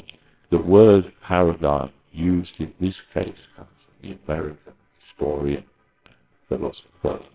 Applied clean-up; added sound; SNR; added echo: neural separator model SepFormer WHAMR!.